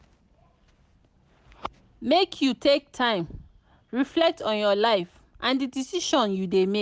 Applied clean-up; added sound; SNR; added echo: none; none; none; none.